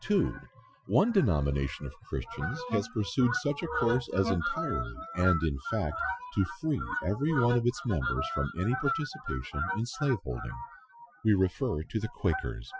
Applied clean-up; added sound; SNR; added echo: classical method Wiener filter.